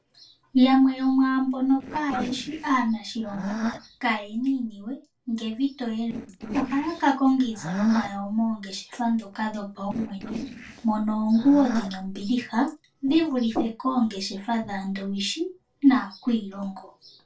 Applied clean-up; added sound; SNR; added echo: neural separator model SepFormer DNS4.